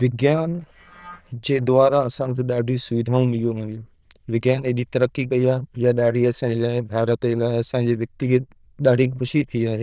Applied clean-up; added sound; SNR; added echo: neural diffusion model UNIVERSE++.